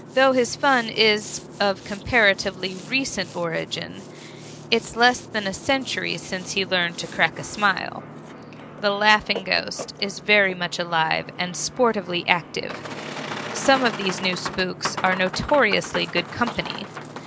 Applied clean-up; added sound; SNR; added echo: none; Boat, Water vehicle; 12 dB; none.